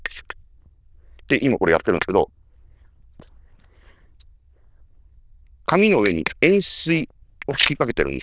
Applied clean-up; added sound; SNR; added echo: neural diffusion model UNIVERSE++.